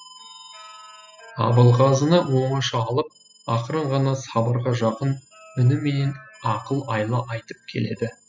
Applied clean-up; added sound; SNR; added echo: classical method spectral subtraction.